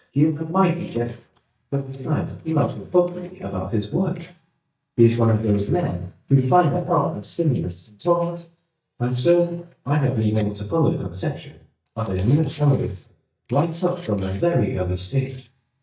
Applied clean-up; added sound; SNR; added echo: neural mask model DeepFilterNet 3.